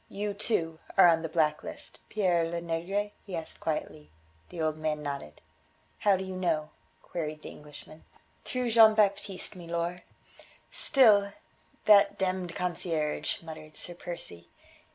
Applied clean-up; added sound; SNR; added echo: none; none; none; none.